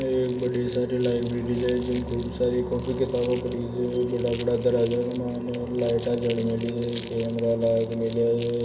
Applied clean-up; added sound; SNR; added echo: none; Crumpling, crinkling; 13 dB; reverberation time 2.5 s.